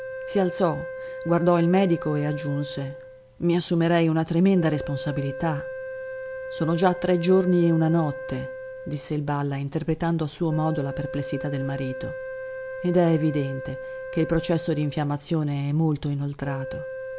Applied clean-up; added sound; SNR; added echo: none; Wind instrument, woodwind instrument; 11 dB; none.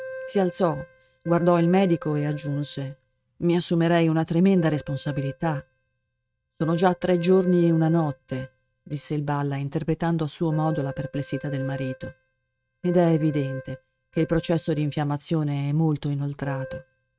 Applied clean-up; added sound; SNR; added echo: neural mask model RNNoise.